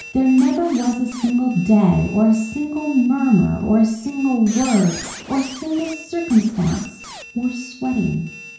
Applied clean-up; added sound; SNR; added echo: none; Squeak; 18 dB; reverberation time 0.6 s.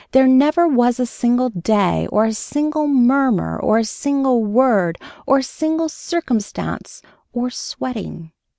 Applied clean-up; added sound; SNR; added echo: none; none; none; none.